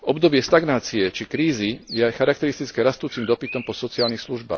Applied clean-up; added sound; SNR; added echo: none; Bird; 16 dB; none.